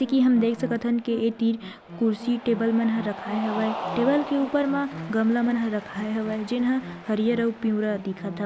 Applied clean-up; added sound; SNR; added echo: none; Cheering + Musical instrument; 12 dB; none.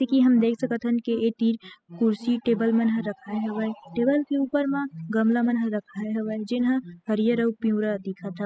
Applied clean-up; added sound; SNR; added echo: classical method spectral subtraction.